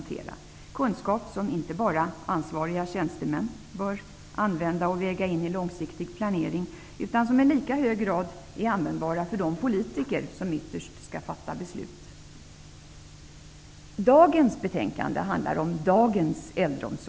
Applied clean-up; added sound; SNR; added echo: none; none; none; none.